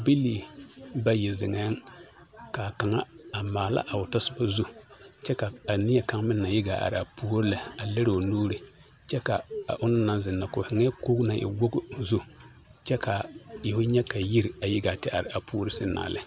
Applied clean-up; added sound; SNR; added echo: none; none; none; none.